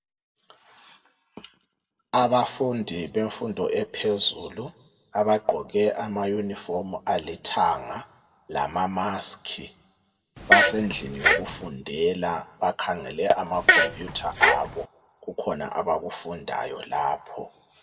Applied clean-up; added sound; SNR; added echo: none; Fart; -4 dB; reverberation time 1.0 s.